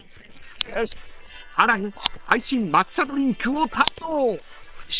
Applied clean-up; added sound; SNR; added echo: neural separator model SepFormer WHAM!.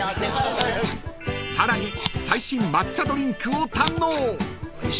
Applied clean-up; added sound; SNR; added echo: none; Scissors; 11 dB; none.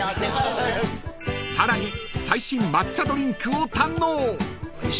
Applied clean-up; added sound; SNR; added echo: none; none; none; none.